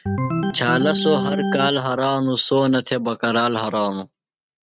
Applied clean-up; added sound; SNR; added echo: neural mask model RNNoise.